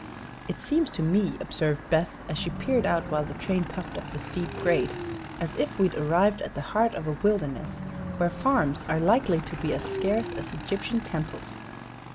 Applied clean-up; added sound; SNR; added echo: none; Train + Motorcycle / Engine; 10 dB; none.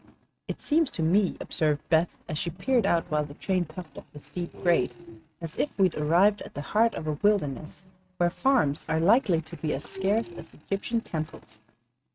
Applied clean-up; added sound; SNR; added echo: neural mask model RNNoise.